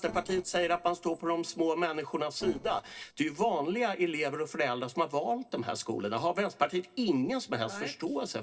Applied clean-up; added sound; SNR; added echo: neural separator model SepFormer DNS4.